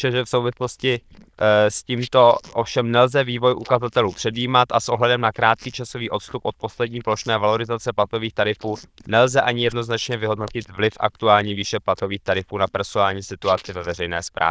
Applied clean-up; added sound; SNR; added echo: neural diffusion model UNIVERSE++.